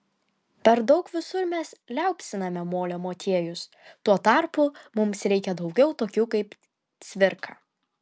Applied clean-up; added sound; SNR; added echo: none; none; none; none.